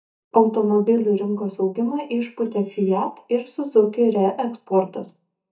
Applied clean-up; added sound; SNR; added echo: neural mask model DeepFilterNet 3.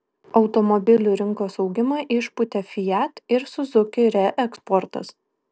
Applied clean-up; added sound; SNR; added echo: none; none; none; none.